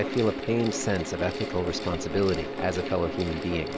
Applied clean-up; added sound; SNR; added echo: none; Mechanical fan; 5 dB; none.